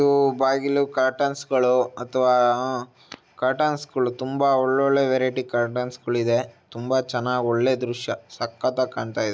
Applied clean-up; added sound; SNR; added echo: none; none; none; none.